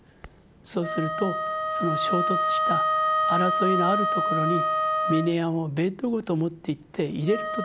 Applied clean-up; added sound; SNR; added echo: none; Wind instrument, woodwind instrument; -1 dB; none.